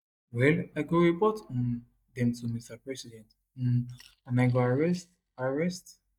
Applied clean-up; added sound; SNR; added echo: neural mask model DeepFilterNet 3.